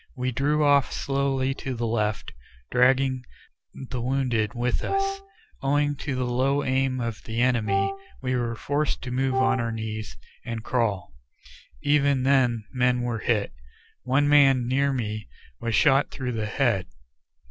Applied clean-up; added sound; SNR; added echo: none; Wind instrument, woodwind instrument; 4 dB; none.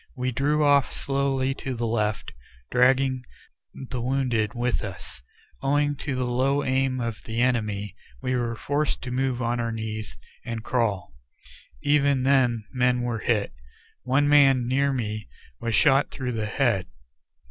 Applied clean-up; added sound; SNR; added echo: none; none; none; none.